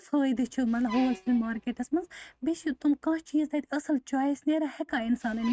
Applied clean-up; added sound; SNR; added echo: neural mask model RNNoise.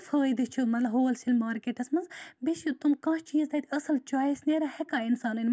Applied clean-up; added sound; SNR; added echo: none; none; none; none.